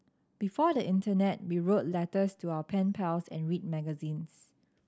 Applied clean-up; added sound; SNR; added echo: none; none; none; none.